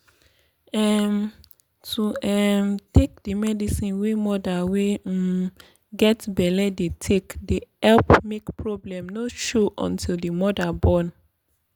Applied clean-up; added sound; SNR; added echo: none; none; none; none.